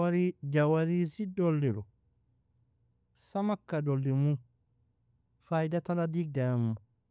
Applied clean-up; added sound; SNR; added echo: none; none; none; none.